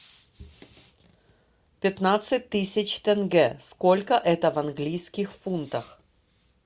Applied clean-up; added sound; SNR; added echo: none; none; none; none.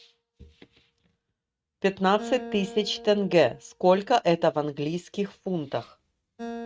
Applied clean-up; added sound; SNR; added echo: neural mask model RNNoise.